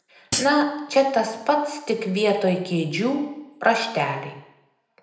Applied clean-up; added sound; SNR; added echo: none; Hi-hat; 4 dB; reverberation time 0.8 s.